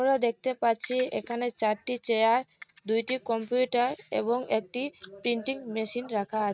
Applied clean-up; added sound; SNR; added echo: neural mask model RNNoise.